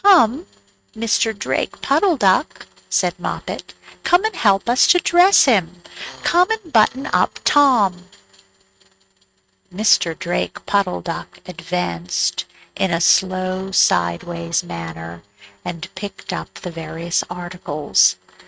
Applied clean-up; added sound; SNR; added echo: neural mask model RNNoise.